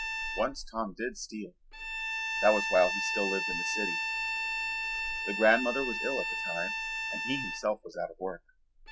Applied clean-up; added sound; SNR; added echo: none; Bowed string instrument; 2 dB; none.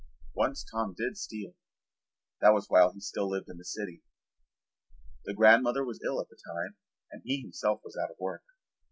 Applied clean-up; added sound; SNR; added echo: none; none; none; none.